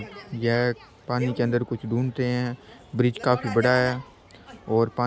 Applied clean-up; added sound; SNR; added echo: none; none; none; none.